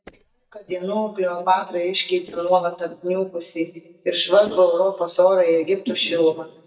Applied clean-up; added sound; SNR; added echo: neural mask model DeepFilterNet 3.